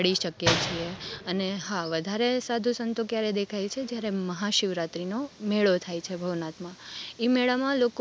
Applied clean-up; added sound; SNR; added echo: none; none; none; none.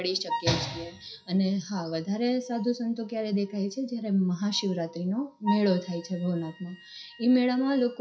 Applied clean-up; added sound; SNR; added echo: classical method WPE with log-MMSE.